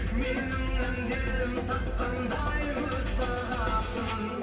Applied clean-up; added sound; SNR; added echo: none; Burping, eructation; 19 dB; reverberation time 2.3 s.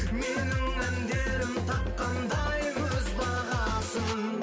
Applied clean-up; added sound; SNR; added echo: none; none; none; none.